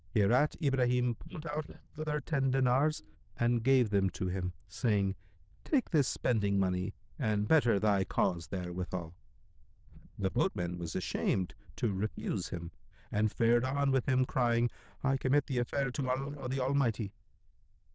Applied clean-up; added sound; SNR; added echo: neural diffusion model UNIVERSE++.